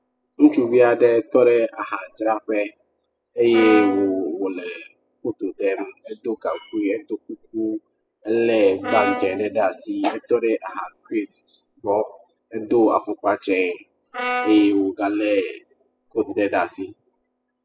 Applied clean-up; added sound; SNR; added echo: classical method spectral subtraction.